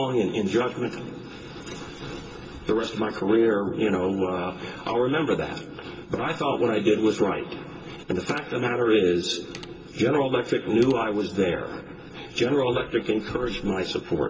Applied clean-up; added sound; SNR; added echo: none; Mechanisms; 19 dB; reverberation time 0.2 s.